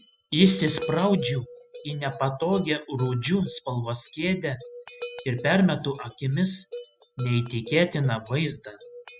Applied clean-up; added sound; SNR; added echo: classical method spectral subtraction.